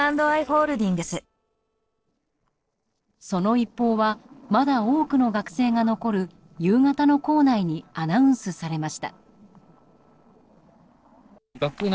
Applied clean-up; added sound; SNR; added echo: neural separator model SepFormer DNS4.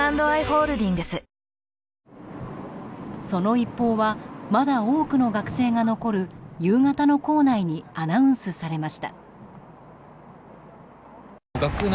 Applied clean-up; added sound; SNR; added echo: none; none; none; none.